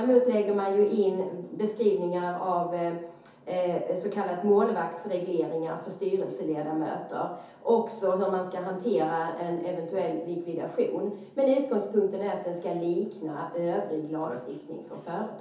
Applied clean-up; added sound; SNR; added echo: none; none; none; reverberation time 0.5 s.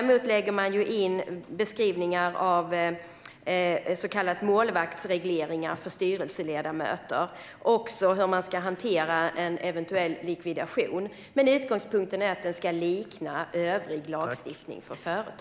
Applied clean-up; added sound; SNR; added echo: none; none; none; none.